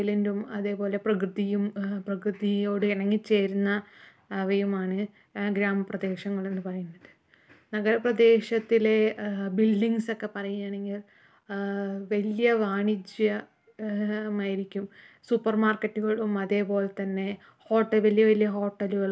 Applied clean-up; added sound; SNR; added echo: none; none; none; none.